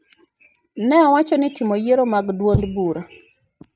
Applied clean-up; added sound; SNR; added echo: neural mask model RNNoise.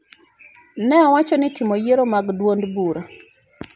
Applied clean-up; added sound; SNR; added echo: none; none; none; none.